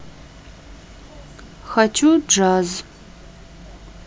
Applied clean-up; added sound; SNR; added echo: none; none; none; none.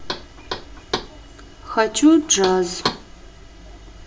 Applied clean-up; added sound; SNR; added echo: none; Knock; 10 dB; reverberation time 0.7 s.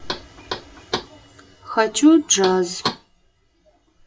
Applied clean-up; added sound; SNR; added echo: classical method WPE with log-MMSE.